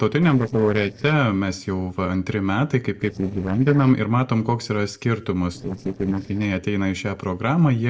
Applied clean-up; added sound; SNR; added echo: neural separator model SepFormer DNS4.